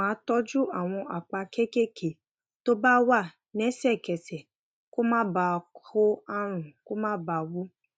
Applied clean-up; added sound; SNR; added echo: none; none; none; none.